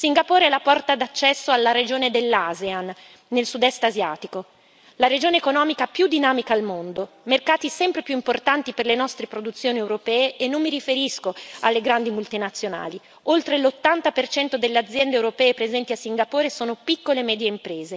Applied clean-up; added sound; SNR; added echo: none; none; none; none.